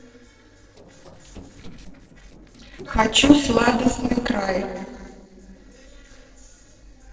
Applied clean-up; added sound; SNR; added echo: neural separator model SepFormer DNS4.